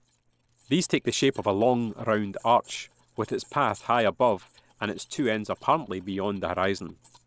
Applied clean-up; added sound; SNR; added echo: neural separator model SepFormer DNS4.